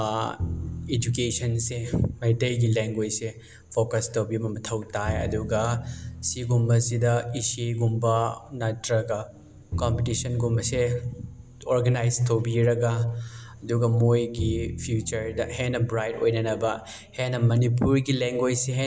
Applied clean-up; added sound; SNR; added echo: none; Bowed string instrument; 13 dB; none.